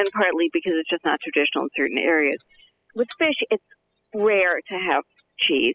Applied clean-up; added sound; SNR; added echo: classical method spectral subtraction.